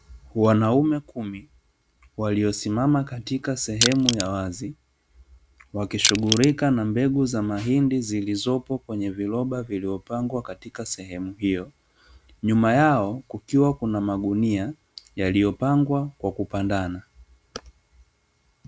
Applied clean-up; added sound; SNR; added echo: none; Crushing; 1 dB; none.